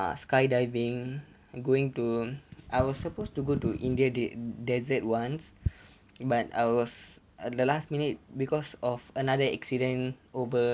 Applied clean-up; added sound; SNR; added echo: none; none; none; none.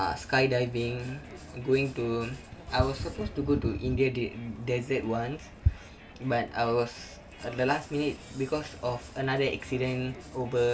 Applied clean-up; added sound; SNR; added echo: none; Crowd; 17 dB; reverberation time 0.2 s.